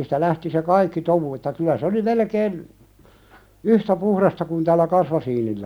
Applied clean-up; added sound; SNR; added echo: none; none; none; none.